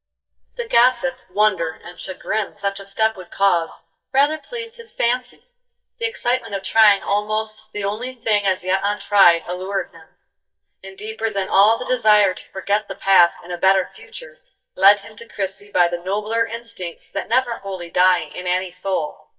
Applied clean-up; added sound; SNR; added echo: neural mask model DeepFilterNet 3.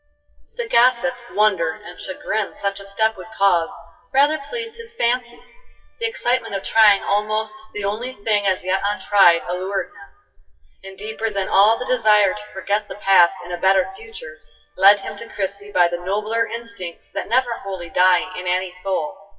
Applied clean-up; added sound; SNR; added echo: classical method WPE with log-MMSE.